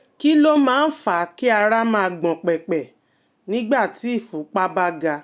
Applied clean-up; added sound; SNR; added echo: none; none; none; none.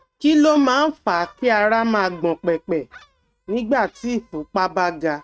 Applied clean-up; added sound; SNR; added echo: neural mask model RNNoise.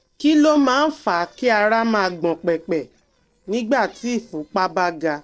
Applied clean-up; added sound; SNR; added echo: neural separator model SepFormer DNS4.